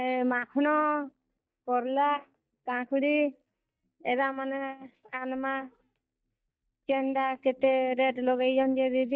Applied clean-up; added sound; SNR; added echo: neural mask model DeepFilterNet 3.